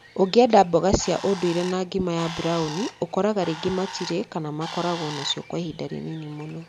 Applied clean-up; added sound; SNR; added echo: none; Bird; 15 dB; none.